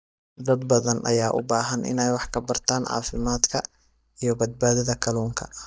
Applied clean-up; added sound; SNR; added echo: neural mask model DeepFilterNet 3.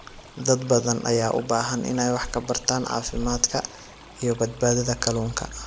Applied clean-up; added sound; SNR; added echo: none; Stream; 16 dB; none.